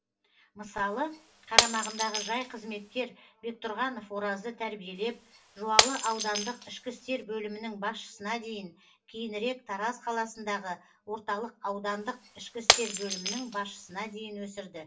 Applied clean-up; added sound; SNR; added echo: none; Shatter; -2 dB; reverberation time 0.2 s.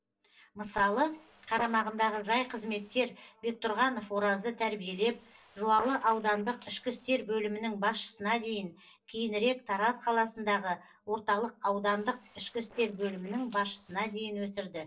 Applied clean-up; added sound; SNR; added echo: neural separator model SepFormer DNS4.